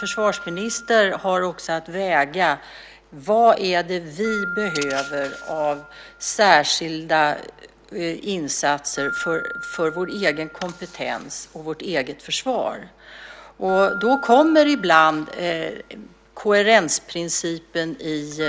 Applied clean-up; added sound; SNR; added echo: none; Keyboard (musical); 14 dB; none.